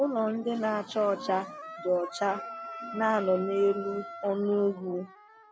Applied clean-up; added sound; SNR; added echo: none; Wind instrument, woodwind instrument; 14 dB; none.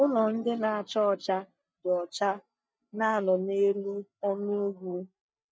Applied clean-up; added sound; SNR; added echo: neural mask model DeepFilterNet 3.